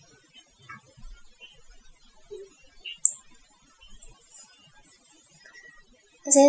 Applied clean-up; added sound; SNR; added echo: classical method Wiener filter.